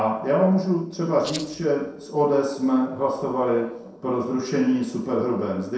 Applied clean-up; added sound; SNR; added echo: neural separator model SepFormer DNS4.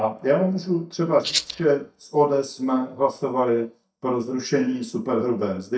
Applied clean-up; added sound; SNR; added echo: neural mask model DeepFilterNet 3.